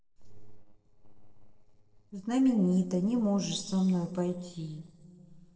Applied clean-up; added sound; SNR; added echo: neural separator model SepFormer DNS4.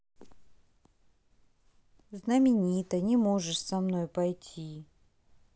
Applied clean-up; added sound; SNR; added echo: none; none; none; none.